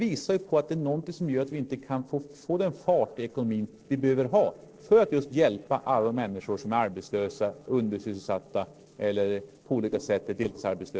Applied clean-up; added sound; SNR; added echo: neural separator model SepFormer DNS4.